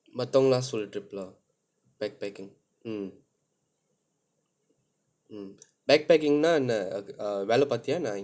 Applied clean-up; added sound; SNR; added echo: none; none; none; none.